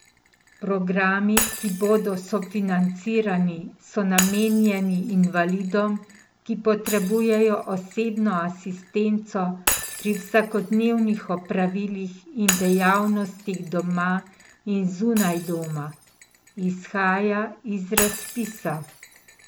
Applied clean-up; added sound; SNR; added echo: none; Shatter; 10 dB; none.